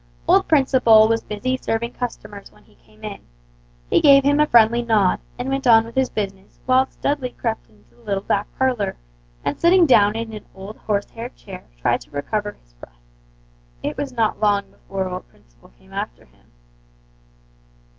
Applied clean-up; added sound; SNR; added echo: none; none; none; none.